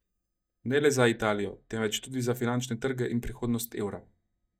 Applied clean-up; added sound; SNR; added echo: neural mask model DeepFilterNet 3.